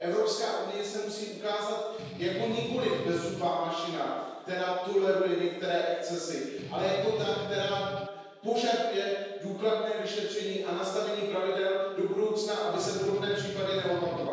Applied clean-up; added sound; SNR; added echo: none; Strum; 11 dB; reverberation time 1.2 s.